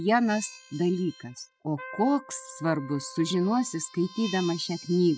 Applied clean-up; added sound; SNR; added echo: classical method spectral subtraction.